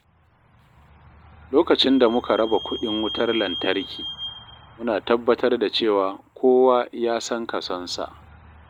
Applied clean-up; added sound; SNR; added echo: none; Squeak / Vehicle; 15 dB; none.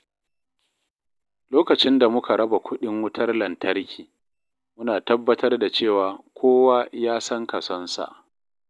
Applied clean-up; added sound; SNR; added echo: none; none; none; none.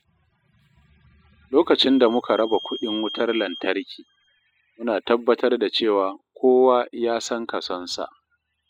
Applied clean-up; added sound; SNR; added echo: classical method spectral subtraction.